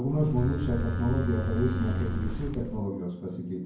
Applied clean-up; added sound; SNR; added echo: none; Livestock, farm animals, working animals; 2 dB; reverberation time 0.9 s.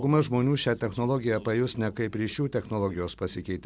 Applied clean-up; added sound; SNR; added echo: none; none; none; none.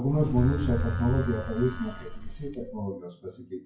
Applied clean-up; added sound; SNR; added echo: classical method WPE with log-MMSE.